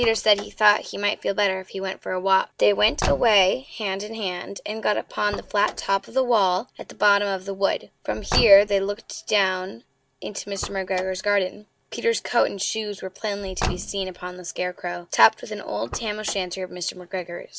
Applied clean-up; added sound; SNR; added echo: none; Car; 13 dB; none.